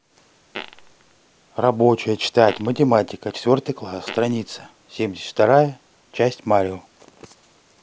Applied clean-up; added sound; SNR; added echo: none; Fart; 16 dB; none.